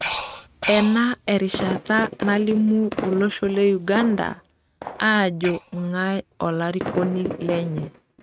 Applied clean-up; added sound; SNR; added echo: neural mask model RNNoise.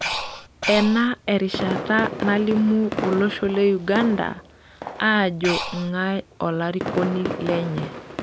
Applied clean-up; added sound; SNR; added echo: none; Breathing + Fireworks; 8 dB; none.